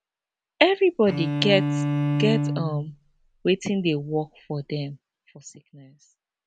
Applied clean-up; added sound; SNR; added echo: none; Bowed string instrument; 2 dB; none.